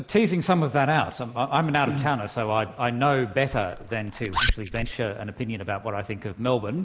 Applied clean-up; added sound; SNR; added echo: neural mask model Resemble Enhance denoiser.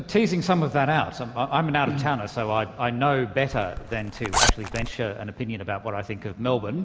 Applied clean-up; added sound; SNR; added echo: none; Zipper (clothing); 1 dB; none.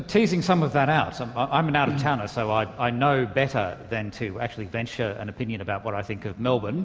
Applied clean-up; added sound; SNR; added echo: none; none; none; none.